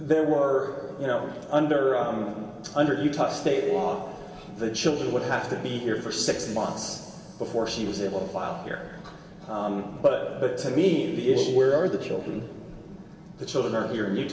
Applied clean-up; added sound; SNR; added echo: none; none; none; reverberation time 2.4 s.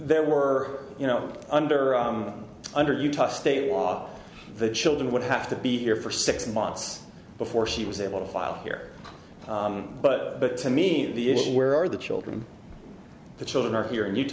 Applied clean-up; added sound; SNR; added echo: none; none; none; none.